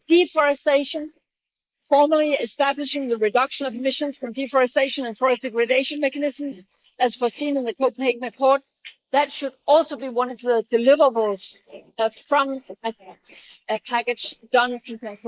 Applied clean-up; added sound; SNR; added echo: neural mask model Resemble Enhance denoiser.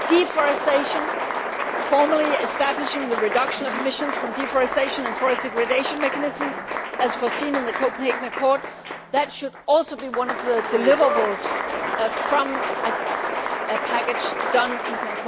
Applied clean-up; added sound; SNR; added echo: none; Applause; 3 dB; none.